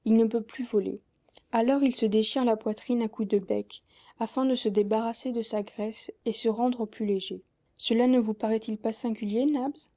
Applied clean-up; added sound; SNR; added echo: none; none; none; none.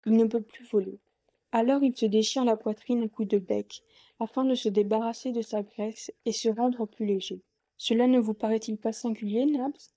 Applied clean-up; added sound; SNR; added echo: neural mask model DeepFilterNet 3.